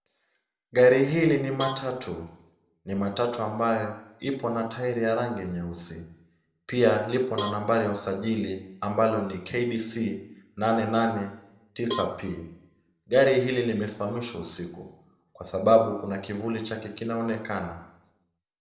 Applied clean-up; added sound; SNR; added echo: none; Cowbell; 12 dB; reverberation time 0.7 s.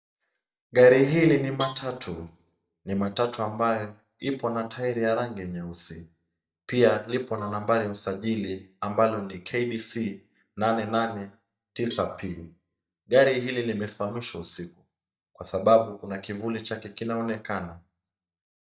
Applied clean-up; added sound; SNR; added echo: neural mask model DeepFilterNet 3.